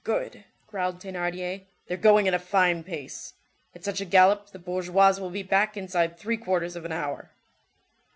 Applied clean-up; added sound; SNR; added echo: none; none; none; none.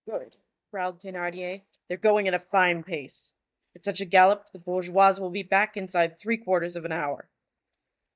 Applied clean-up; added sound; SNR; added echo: neural mask model DeepFilterNet 3.